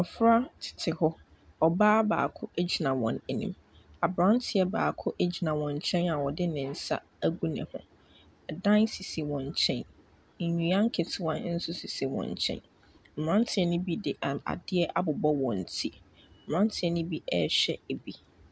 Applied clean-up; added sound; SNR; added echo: none; none; none; none.